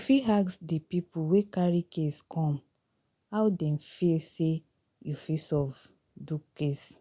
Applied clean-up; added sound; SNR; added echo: none; none; none; none.